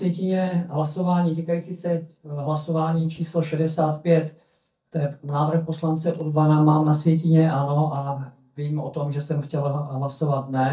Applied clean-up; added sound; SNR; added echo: neural mask model DeepFilterNet 3.